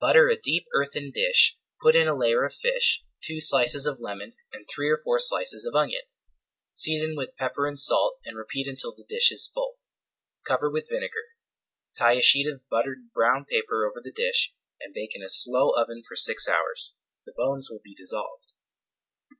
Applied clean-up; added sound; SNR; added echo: none; none; none; none.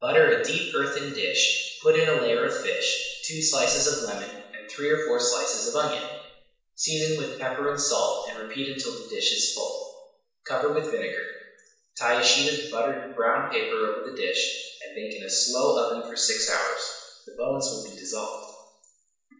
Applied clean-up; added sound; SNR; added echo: none; none; none; reverberation time 1.0 s.